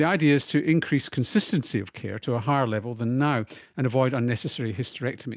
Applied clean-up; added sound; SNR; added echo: none; none; none; none.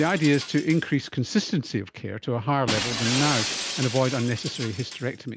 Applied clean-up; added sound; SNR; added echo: none; Shatter; 8 dB; none.